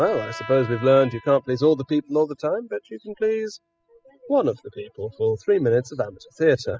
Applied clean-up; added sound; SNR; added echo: classical method spectral subtraction.